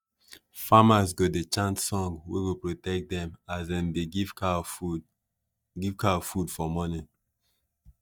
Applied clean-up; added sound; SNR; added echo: neural mask model DeepFilterNet 3.